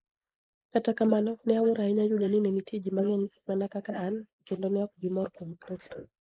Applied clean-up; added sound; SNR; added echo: neural mask model Resemble Enhance denoiser.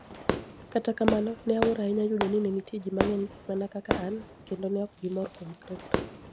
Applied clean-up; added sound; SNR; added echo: none; Fireworks; 5 dB; none.